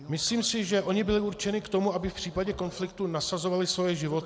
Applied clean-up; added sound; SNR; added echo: none; none; none; none.